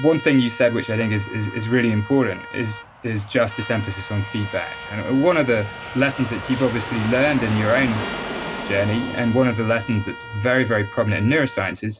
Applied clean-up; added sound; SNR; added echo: none; Trumpet + Aircraft; 11 dB; none.